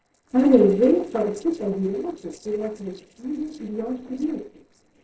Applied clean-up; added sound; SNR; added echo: neural separator model SepFormer DNS4.